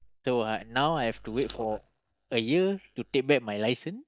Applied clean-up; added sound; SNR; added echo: neural mask model DeepFilterNet 3.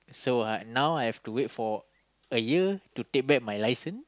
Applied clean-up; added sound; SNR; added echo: none; none; none; none.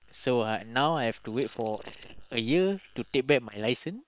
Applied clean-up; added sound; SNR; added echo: neural separator model SepFormer WHAM!.